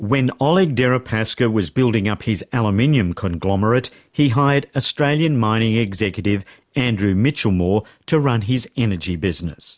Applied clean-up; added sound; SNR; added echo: none; none; none; none.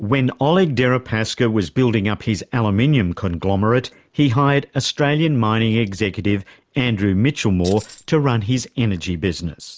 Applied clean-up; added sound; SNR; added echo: neural mask model Resemble Enhance denoiser.